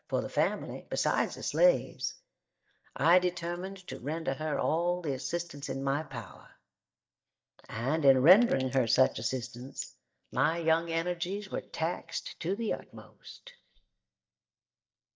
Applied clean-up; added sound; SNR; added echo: neural mask model DeepFilterNet 3.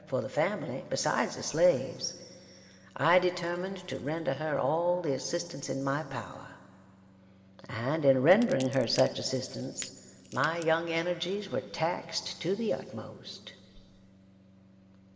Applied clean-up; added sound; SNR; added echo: none; Crackle / Crushing; 19 dB; reverberation time 2.5 s.